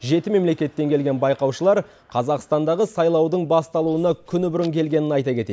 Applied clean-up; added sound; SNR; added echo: neural mask model Resemble Enhance denoiser.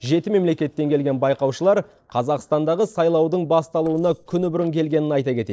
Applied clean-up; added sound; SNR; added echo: neural separator model SepFormer DNS4.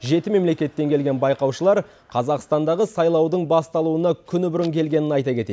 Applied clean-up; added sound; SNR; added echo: none; none; none; none.